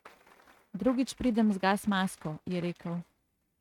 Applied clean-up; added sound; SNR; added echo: neural mask model RNNoise.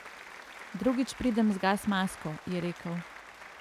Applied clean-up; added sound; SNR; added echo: none; Applause; 15 dB; none.